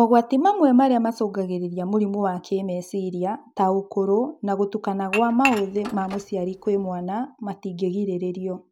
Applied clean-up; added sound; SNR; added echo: none; Dishes, pots, and pans / Chink, clink; 10 dB; none.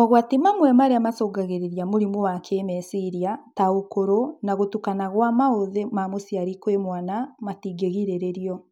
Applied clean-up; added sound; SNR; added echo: none; none; none; none.